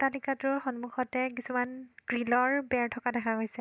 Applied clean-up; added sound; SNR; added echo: none; none; none; none.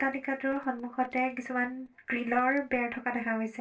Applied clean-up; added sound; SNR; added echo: neural separator model SepFormer DNS4.